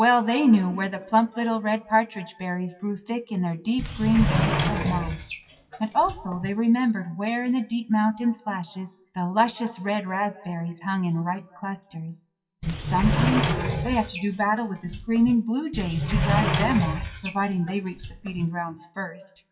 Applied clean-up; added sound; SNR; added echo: classical method WPE with log-MMSE.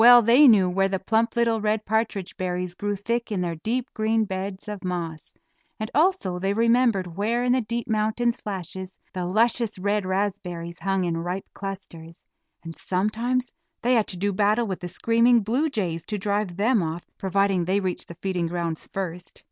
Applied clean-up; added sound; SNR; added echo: none; none; none; none.